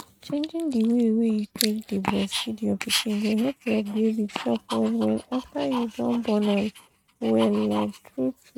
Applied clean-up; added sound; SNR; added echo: neural mask model RNNoise.